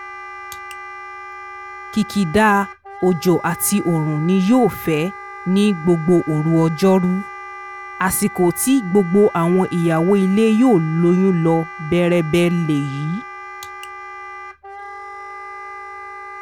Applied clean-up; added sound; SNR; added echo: none; Wind instrument, woodwind instrument; 15 dB; none.